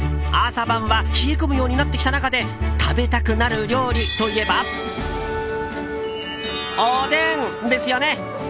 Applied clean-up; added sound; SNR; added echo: none; none; none; none.